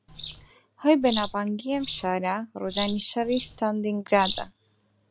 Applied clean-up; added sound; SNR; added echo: none; Bird vocalization, bird call, bird song; 4 dB; none.